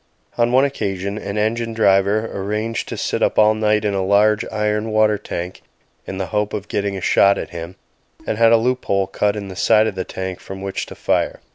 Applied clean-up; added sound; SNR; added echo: none; none; none; none.